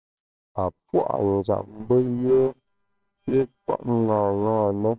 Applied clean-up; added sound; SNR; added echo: neural separator model SepFormer WHAMR!.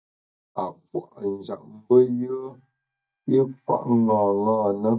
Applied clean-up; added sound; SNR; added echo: neural mask model DeepFilterNet 3.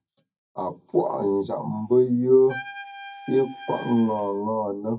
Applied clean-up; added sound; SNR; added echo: classical method WPE with log-MMSE.